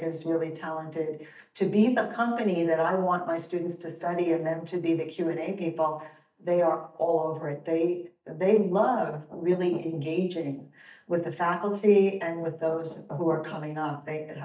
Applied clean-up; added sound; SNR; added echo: neural mask model DeepFilterNet 3.